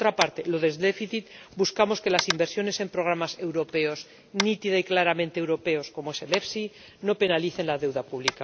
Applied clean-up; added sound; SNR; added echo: none; Tap; 11 dB; none.